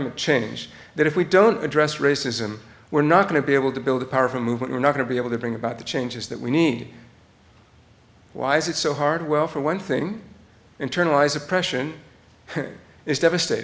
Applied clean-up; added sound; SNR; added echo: none; none; none; none.